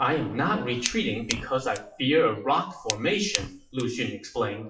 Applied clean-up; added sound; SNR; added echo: classical method WPE with log-MMSE.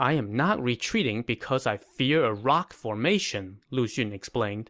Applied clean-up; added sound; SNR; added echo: none; none; none; none.